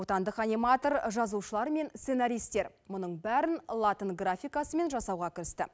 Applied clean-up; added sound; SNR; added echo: none; none; none; none.